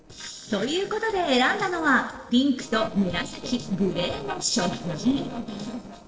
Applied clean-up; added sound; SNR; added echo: neural separator model SepFormer DNS4.